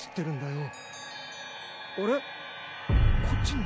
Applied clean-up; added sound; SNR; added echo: none; none; none; none.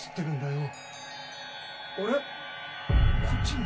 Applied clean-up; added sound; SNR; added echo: none; none; none; reverberation time 0.2 s.